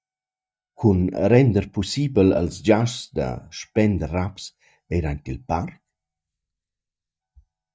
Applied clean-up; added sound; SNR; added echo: neural mask model DeepFilterNet 3.